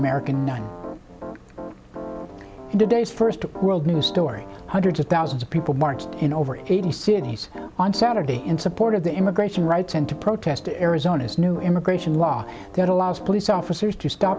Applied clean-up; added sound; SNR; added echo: none; Piano; 14 dB; none.